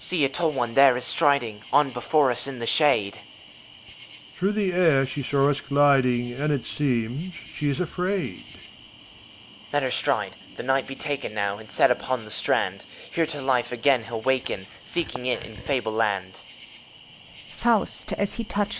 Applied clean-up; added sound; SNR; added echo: none; Cricket; 20 dB; none.